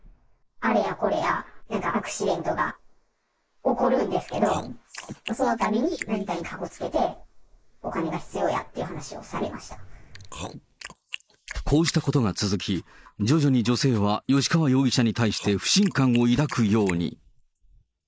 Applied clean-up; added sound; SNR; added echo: neural mask model Resemble Enhance denoiser.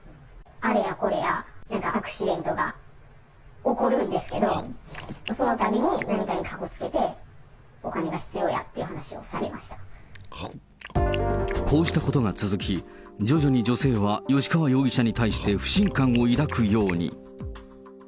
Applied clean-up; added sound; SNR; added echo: none; Chewing, mastication; 15 dB; none.